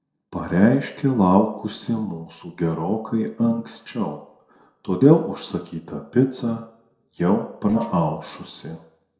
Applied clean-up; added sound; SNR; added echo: neural separator model SepFormer DNS4.